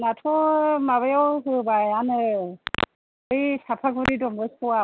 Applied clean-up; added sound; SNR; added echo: none; none; none; none.